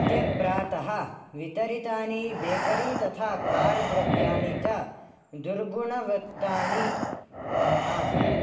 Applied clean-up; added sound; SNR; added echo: none; Breathing; -2 dB; reverberation time 1.0 s.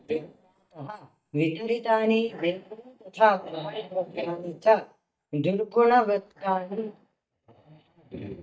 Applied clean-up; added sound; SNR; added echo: neural mask model DeepFilterNet 3.